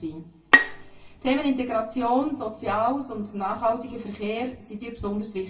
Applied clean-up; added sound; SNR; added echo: none; Bowed string instrument; -3 dB; reverberation time 0.2 s.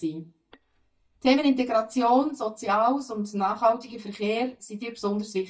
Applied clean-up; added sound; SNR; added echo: neural mask model DeepFilterNet 3.